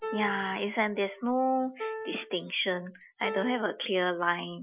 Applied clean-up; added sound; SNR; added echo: classical method Wiener filter.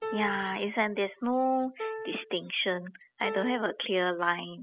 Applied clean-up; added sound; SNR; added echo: classical method spectral subtraction.